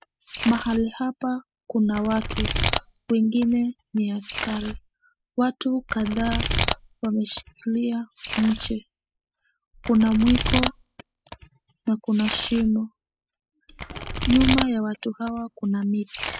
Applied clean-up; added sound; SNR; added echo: classical method spectral subtraction.